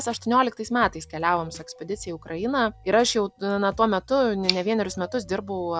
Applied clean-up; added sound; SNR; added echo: none; Tick; 16 dB; none.